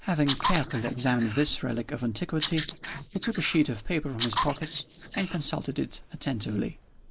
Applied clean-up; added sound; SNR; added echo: neural mask model Resemble Enhance denoiser.